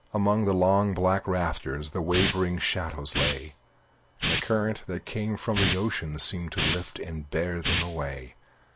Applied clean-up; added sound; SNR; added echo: none; Hiss; -1 dB; none.